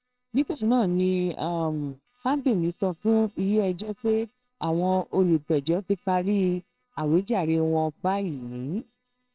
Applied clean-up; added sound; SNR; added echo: neural separator model SepFormer WHAMR!.